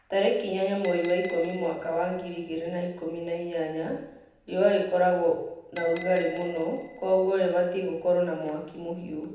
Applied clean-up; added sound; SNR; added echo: none; Bell; 19 dB; reverberation time 0.8 s.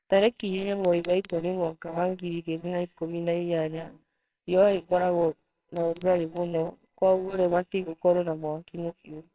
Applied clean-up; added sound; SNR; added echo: neural separator model SepFormer WHAMR!.